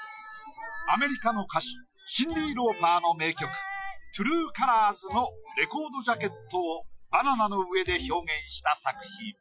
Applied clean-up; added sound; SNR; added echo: classical method Wiener filter.